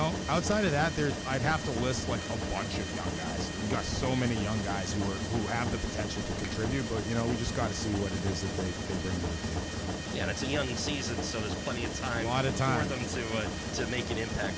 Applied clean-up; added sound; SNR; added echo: none; Mechanisms; 2 dB; none.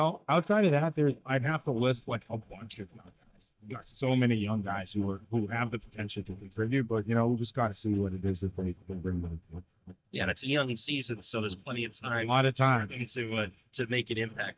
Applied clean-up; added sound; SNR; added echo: neural mask model DeepFilterNet 3.